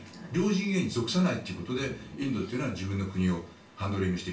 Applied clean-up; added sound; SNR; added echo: none; Rain; 19 dB; reverberation time 0.3 s.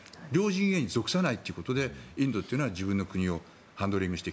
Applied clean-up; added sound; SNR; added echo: none; none; none; none.